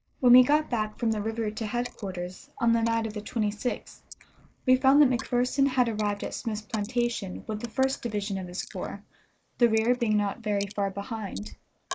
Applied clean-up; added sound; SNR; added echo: neural mask model Resemble Enhance denoiser.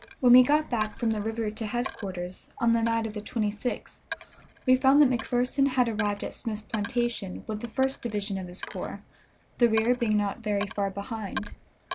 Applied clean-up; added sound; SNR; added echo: none; Coin (dropping); 16 dB; none.